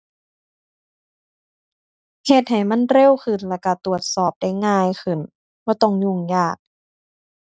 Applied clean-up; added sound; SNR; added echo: none; none; none; none.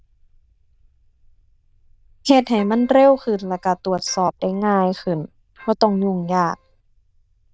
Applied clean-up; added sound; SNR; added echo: neural diffusion model UNIVERSE++.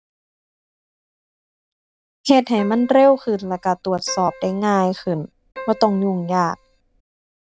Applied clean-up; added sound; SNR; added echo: none; Keyboard (musical); 19 dB; none.